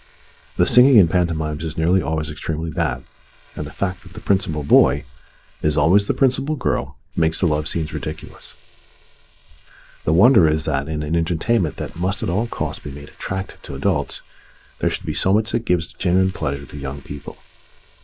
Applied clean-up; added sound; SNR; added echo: neural mask model Resemble Enhance denoiser.